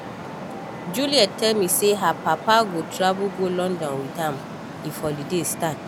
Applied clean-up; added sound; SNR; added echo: none; Traffic noise, roadway noise; 10 dB; none.